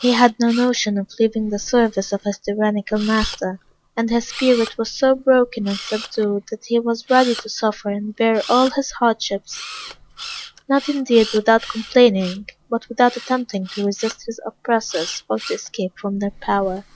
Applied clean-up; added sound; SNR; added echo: none; Camera; 16 dB; none.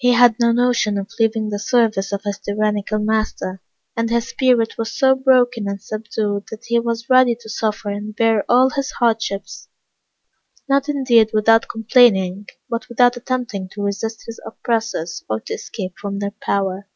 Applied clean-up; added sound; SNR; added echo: none; none; none; none.